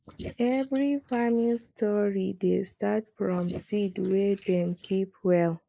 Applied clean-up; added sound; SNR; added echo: neural mask model Resemble Enhance denoiser.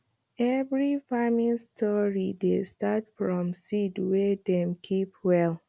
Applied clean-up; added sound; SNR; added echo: none; none; none; none.